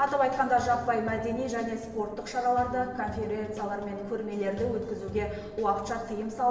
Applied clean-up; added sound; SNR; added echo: none; none; none; reverberation time 1.1 s.